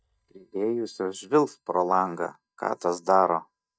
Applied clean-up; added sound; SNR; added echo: neural mask model DeepFilterNet 3.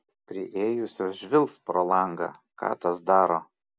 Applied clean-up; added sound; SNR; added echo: none; none; none; none.